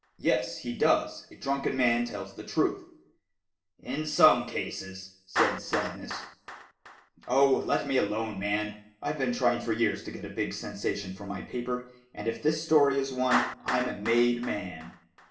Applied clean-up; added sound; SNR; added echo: none; Clapping; 11 dB; reverberation time 0.5 s.